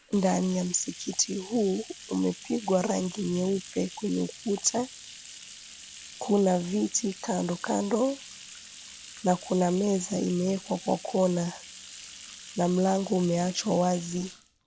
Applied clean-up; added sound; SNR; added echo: none; Bathtub (filling or washing); 17 dB; none.